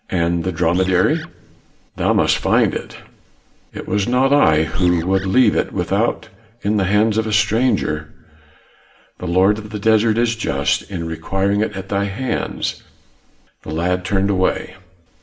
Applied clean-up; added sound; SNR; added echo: none; Animal; 14 dB; reverberation time 0.5 s.